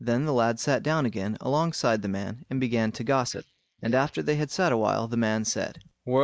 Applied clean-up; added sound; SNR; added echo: neural mask model Resemble Enhance denoiser.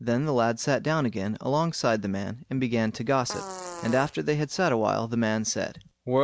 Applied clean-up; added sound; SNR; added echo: none; Fart; 14 dB; none.